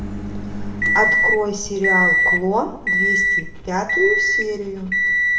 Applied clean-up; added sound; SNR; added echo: none; Microwave oven; -4 dB; reverberation time 0.6 s.